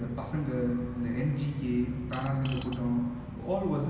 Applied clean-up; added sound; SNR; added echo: none; Fart; 16 dB; none.